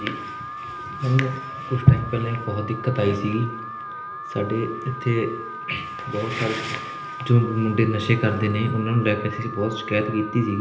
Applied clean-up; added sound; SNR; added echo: none; Alarm; 11 dB; reverberation time 1.4 s.